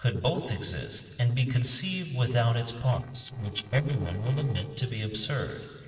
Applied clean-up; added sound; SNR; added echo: neural separator model SepFormer DNS4.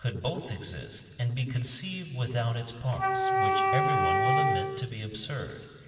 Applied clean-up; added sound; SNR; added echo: none; Wind instrument, woodwind instrument; -5 dB; reverberation time 2.0 s.